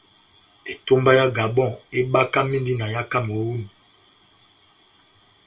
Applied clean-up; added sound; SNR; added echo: none; none; none; reverberation time 0.2 s.